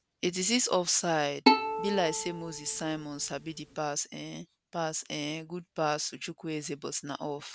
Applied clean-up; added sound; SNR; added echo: none; Bowed string instrument; -2 dB; none.